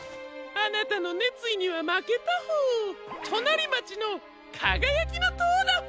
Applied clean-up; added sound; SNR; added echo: none; none; none; none.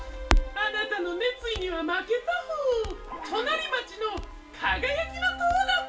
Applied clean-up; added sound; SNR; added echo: none; Crackle; 5 dB; reverberation time 0.3 s.